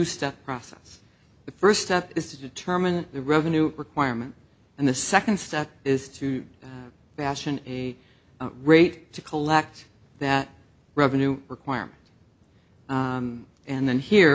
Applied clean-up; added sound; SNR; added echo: none; none; none; none.